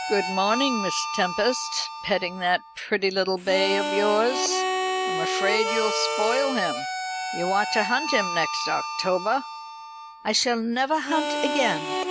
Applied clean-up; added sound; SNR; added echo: none; Harmonica; 3 dB; none.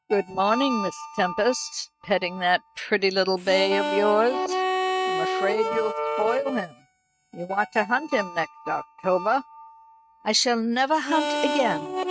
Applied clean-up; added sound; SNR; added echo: neural mask model RNNoise.